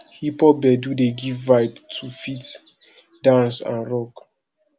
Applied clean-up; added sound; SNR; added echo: none; none; none; none.